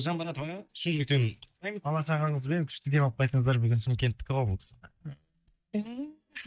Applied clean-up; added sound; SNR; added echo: neural mask model DeepFilterNet 3.